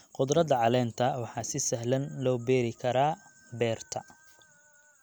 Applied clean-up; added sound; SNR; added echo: none; none; none; none.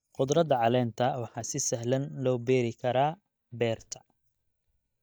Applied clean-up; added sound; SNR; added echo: neural mask model DeepFilterNet 3.